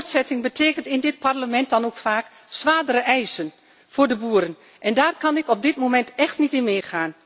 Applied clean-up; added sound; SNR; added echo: none; none; none; none.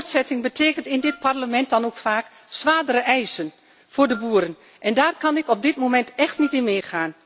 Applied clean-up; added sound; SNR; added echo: none; Wind instrument, woodwind instrument; 20 dB; none.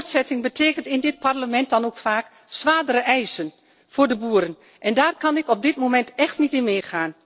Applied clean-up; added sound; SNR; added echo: neural separator model SepFormer DNS4.